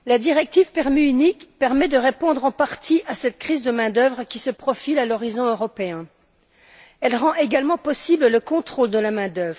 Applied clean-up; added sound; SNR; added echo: none; none; none; none.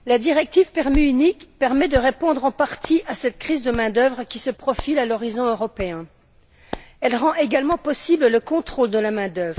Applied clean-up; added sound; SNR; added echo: none; Hands; 15 dB; none.